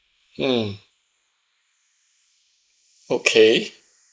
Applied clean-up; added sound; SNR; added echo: neural mask model Resemble Enhance denoiser.